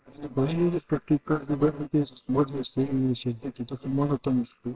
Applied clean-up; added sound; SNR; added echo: neural separator model SepFormer WHAMR!.